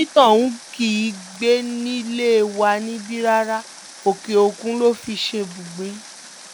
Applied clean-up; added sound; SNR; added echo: none; Water; 20 dB; none.